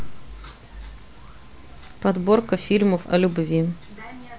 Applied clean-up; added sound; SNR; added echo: none; none; none; none.